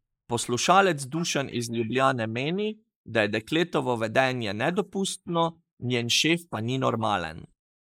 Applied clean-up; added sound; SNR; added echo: neural mask model Resemble Enhance denoiser.